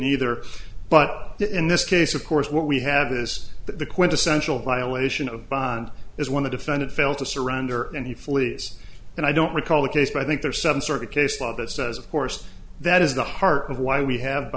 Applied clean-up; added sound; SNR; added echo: none; none; none; none.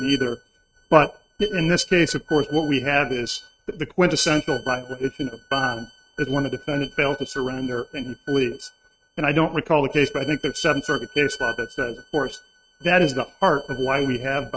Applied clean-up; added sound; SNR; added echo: neural mask model RNNoise.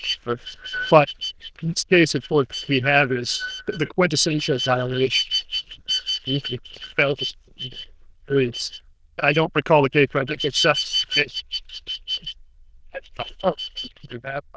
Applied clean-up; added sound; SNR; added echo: neural diffusion model UNIVERSE++.